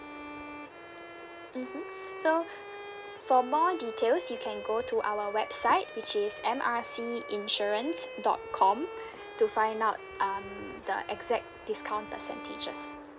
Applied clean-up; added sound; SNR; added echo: none; Bowed string instrument; 12 dB; none.